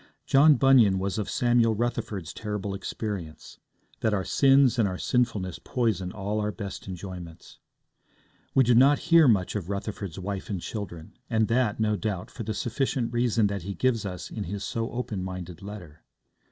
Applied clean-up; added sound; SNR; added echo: none; none; none; none.